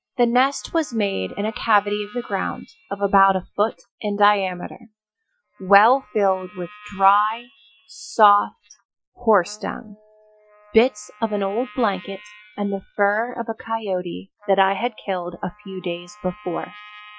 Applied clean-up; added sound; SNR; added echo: classical method Wiener filter.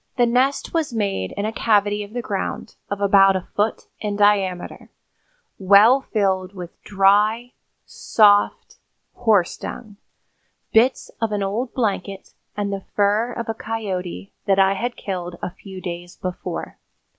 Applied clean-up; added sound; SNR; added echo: none; none; none; none.